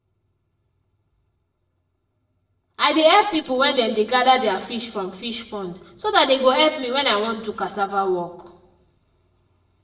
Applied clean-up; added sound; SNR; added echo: neural separator model SepFormer DNS4.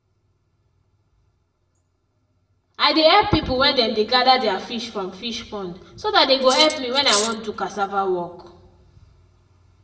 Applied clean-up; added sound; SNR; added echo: none; Cutlery, silverware; 6 dB; reverberation time 0.7 s.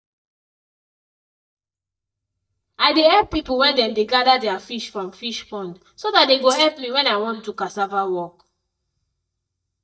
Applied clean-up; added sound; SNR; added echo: neural mask model DeepFilterNet 3.